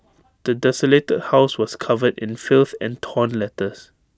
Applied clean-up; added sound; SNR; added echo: none; none; none; none.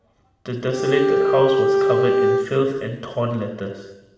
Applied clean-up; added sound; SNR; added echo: none; Bowed string instrument; -5 dB; reverberation time 1.0 s.